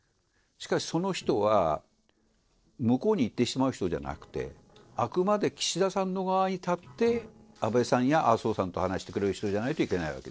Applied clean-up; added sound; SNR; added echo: neural separator model SepFormer DNS4.